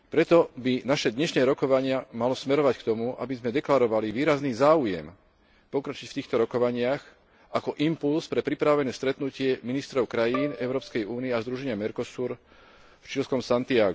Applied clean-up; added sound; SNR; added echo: none; Bowed string instrument; 16 dB; none.